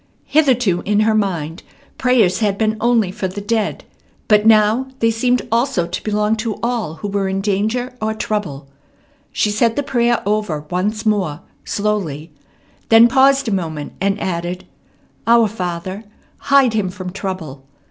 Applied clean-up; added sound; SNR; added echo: none; none; none; none.